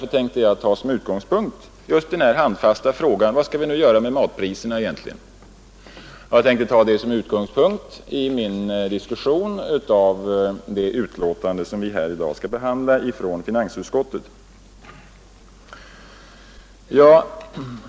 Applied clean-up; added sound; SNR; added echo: none; none; none; none.